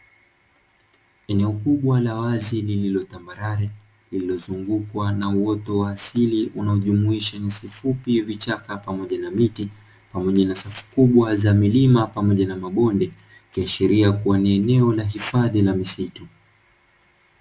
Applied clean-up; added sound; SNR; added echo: none; none; none; none.